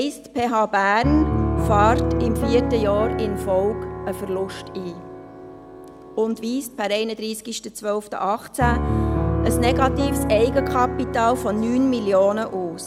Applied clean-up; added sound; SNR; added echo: none; Piano; 3 dB; none.